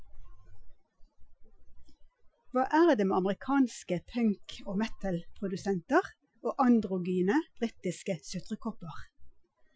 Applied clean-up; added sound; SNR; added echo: classical method Wiener filter.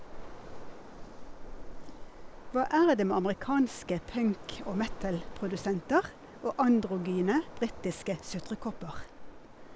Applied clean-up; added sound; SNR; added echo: none; Waves, surf; 11 dB; none.